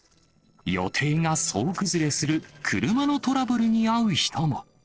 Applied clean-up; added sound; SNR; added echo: neural separator model SepFormer DNS4.